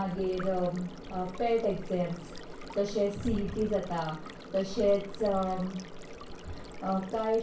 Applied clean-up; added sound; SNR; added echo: none; Stream; 16 dB; reverberation time 0.3 s.